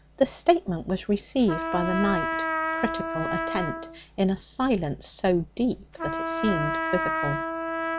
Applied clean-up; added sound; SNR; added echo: none; Trumpet; 4 dB; none.